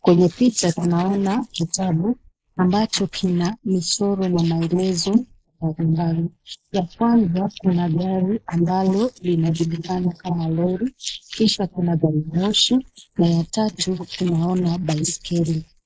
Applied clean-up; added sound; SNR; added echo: neural mask model Resemble Enhance denoiser.